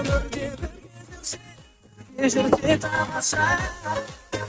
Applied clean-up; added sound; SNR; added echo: neural mask model RNNoise.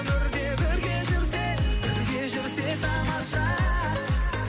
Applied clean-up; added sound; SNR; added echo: none; none; none; none.